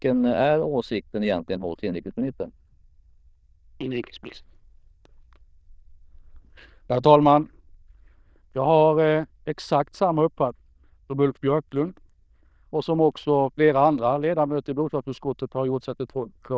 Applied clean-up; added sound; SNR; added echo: neural diffusion model UNIVERSE++.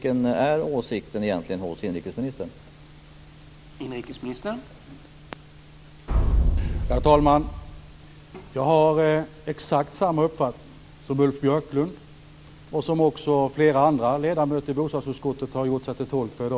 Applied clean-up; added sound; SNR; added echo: none; Boom; -1 dB; none.